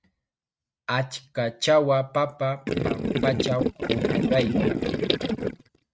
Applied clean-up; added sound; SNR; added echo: neural mask model RNNoise.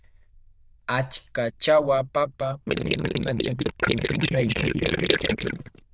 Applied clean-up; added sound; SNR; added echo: neural diffusion model UNIVERSE++.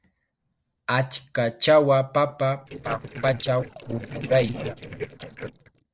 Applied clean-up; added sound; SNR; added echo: neural separator model SepFormer DNS4.